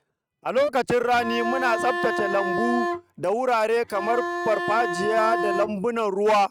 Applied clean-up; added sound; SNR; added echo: neural mask model RNNoise.